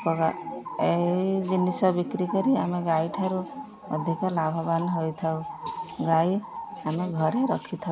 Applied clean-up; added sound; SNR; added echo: none; none; none; reverberation time 2.1 s.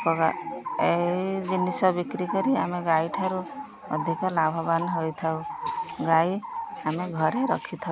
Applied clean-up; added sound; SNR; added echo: none; none; none; none.